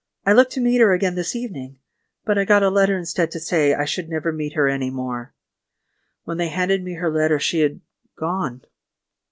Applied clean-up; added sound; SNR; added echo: none; none; none; none.